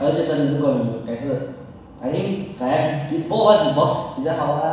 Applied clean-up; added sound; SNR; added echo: none; none; none; reverberation time 1.1 s.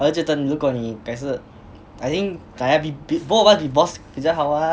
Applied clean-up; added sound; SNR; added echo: none; none; none; none.